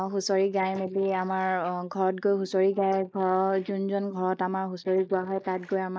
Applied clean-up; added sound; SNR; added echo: neural mask model Resemble Enhance denoiser.